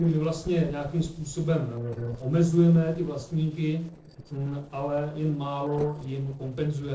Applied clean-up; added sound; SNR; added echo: neural separator model SepFormer DNS4.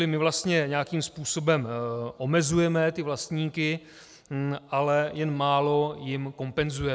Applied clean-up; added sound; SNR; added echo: none; none; none; none.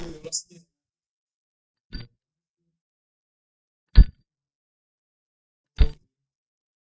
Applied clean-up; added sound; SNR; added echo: neural mask model DeepFilterNet 3.